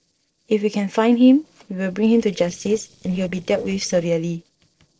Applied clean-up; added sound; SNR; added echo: neural separator model SepFormer DNS4.